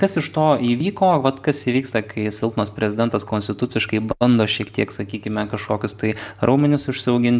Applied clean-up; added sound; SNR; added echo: none; none; none; none.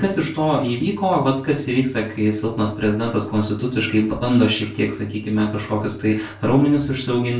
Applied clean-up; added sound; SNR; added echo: none; none; none; reverberation time 0.3 s.